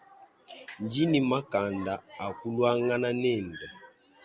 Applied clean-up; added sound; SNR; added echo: none; none; none; none.